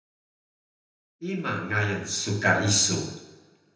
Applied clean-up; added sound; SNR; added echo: none; none; none; reverberation time 0.8 s.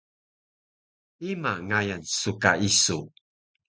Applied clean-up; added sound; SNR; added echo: none; none; none; none.